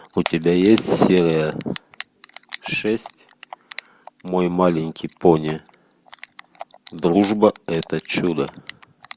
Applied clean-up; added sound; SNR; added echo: none; Typing; 19 dB; none.